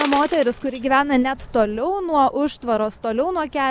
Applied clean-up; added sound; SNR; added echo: none; Coin (dropping); 16 dB; none.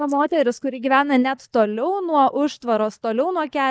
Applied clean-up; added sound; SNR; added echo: neural mask model DeepFilterNet 3.